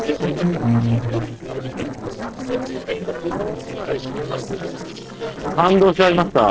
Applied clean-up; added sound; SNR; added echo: neural separator model SepFormer DNS4.